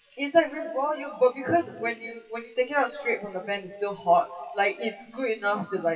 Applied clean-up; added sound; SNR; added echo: classical method WPE with log-MMSE.